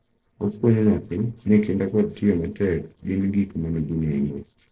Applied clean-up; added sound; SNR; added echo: neural separator model SepFormer DNS4.